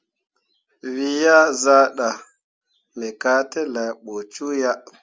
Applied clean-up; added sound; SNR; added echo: none; none; none; none.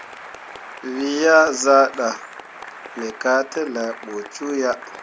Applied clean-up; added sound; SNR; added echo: none; Applause; 16 dB; none.